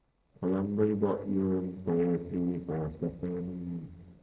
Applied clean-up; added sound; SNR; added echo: neural separator model SepFormer DNS4.